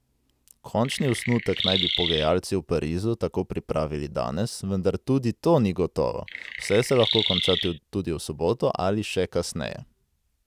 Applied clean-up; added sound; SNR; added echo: none; Chirp, tweet; 3 dB; none.